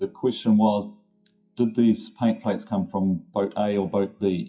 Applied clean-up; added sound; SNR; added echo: classical method WPE with log-MMSE.